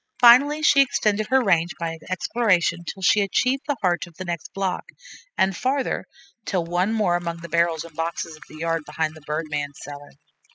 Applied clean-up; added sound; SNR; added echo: classical method spectral subtraction.